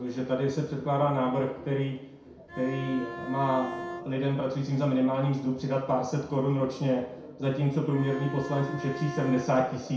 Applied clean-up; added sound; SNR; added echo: none; Bowed string instrument; 10 dB; reverberation time 0.6 s.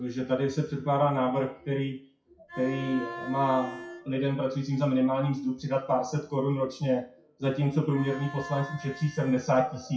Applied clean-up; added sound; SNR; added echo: classical method WPE with log-MMSE.